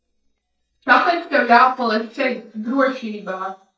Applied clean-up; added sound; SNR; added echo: neural mask model DeepFilterNet 3.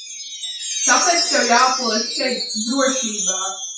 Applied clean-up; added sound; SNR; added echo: classical method WPE with log-MMSE.